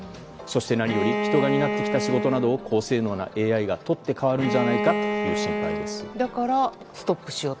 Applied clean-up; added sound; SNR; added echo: none; Bowed string instrument; 3 dB; none.